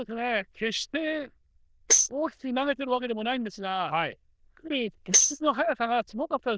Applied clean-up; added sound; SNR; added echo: neural diffusion model UNIVERSE++.